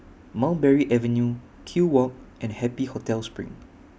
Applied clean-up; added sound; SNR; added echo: none; none; none; none.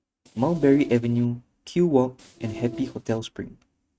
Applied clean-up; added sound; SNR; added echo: neural mask model RNNoise.